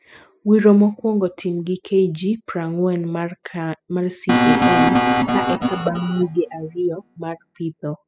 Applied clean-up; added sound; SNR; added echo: classical method spectral subtraction.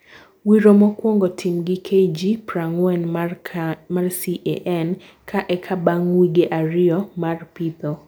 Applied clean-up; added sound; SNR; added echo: none; none; none; none.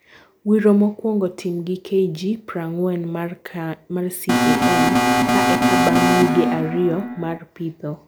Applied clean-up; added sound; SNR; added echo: none; Alarm; -4 dB; none.